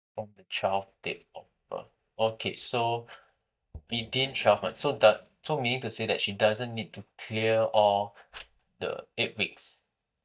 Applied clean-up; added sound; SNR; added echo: neural mask model DeepFilterNet 3.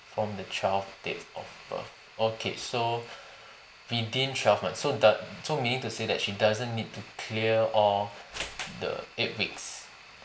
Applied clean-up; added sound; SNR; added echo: none; none; none; none.